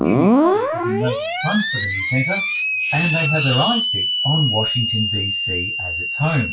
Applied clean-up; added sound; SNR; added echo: classical method WPE with log-MMSE.